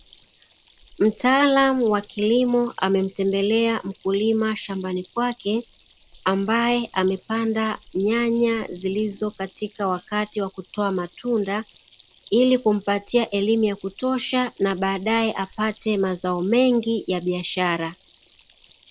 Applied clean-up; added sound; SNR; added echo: none; Stream; 20 dB; none.